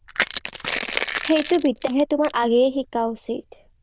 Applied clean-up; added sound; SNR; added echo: neural diffusion model UNIVERSE++.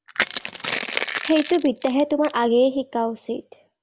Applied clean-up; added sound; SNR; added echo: none; Crushing; 8 dB; none.